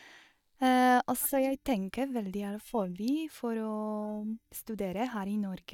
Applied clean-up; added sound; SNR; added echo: neural mask model DeepFilterNet 3.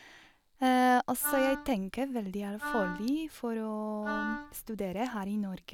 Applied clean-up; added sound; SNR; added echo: none; Wind instrument, woodwind instrument; 8 dB; none.